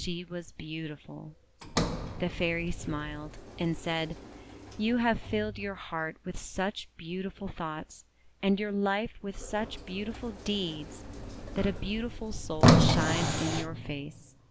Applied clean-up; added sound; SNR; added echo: none; Sliding door + Hiss; -1 dB; none.